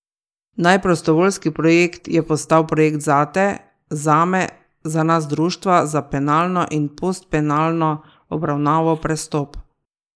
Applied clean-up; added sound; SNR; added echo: neural mask model Resemble Enhance denoiser.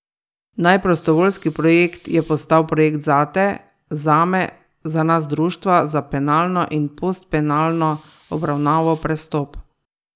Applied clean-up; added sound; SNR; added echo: none; Hiss; 18 dB; none.